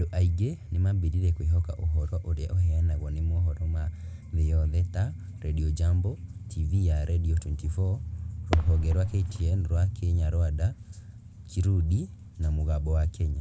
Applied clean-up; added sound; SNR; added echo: none; Fireworks; 9 dB; none.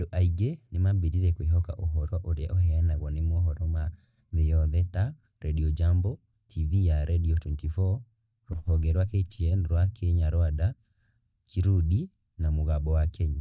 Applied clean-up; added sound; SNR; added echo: neural mask model DeepFilterNet 3.